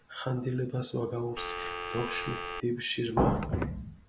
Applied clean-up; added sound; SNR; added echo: none; Telephone; 5 dB; none.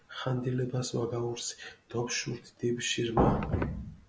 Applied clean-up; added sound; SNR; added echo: none; none; none; none.